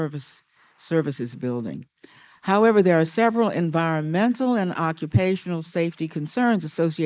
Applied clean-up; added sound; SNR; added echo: neural mask model Resemble Enhance denoiser.